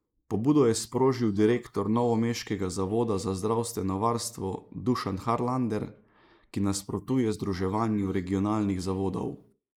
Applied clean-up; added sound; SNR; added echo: neural mask model Resemble Enhance denoiser.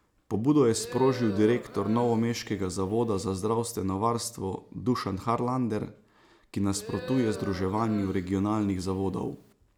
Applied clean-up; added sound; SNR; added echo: none; Crowd; 14 dB; none.